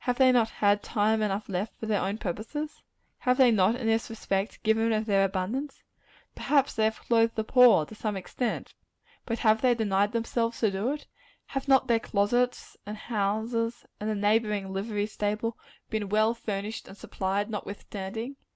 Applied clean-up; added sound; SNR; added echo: none; none; none; none.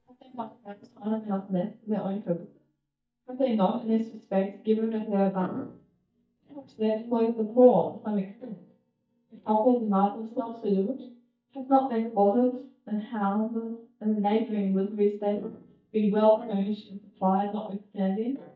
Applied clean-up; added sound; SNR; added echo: neural mask model DeepFilterNet 3.